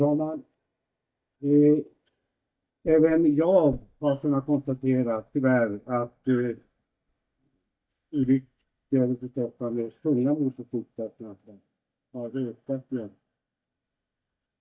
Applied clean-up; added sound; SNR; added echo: neural mask model DeepFilterNet 3.